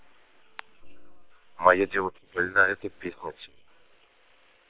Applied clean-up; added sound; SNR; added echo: neural separator model SepFormer WHAM!.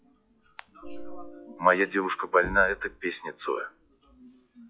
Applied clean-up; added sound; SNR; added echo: classical method log-MMSE.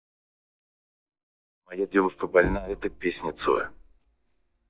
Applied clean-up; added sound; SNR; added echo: neural mask model DeepFilterNet 3.